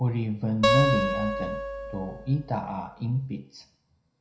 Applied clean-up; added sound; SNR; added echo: none; Acoustic guitar; -1 dB; reverberation time 0.5 s.